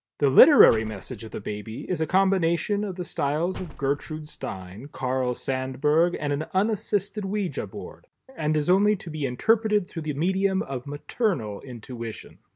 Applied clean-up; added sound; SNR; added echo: none; Slam; 17 dB; none.